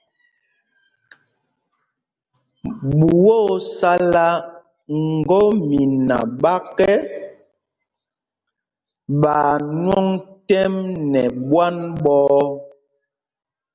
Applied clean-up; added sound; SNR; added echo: none; none; none; none.